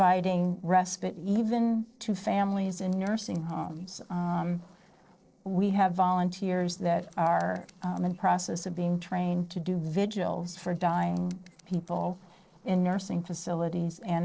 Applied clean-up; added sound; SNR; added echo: neural separator model SepFormer DNS4.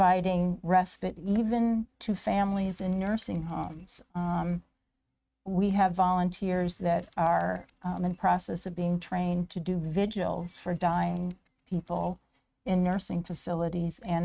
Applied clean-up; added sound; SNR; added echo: neural mask model RNNoise.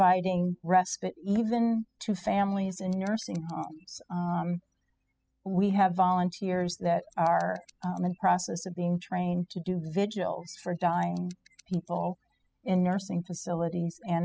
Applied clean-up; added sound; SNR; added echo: classical method spectral subtraction.